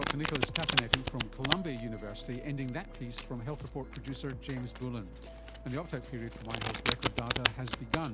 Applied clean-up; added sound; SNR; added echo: none; Domestic sounds, home sounds; -5 dB; none.